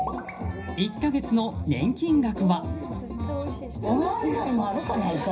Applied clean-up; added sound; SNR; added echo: none; none; none; reverberation time 0.4 s.